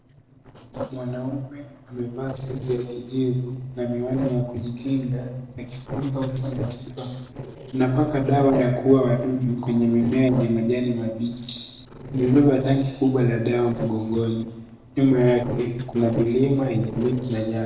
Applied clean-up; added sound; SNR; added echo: neural separator model SepFormer DNS4.